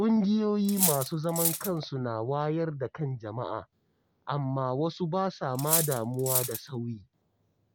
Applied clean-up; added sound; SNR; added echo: none; Cutlery, silverware; 1 dB; none.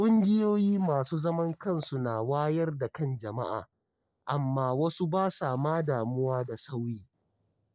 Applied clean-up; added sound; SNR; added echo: neural mask model DeepFilterNet 3.